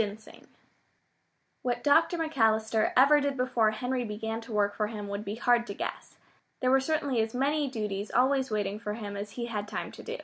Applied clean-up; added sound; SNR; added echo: none; none; none; none.